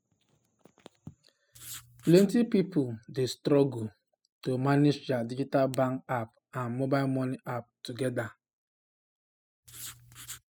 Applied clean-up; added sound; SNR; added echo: classical method spectral subtraction.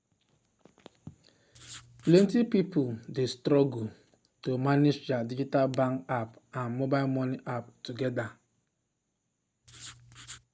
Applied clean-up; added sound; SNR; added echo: none; Writing; 16 dB; none.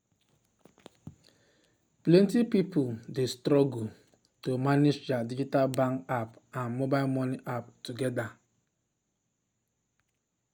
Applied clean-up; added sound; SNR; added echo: none; none; none; none.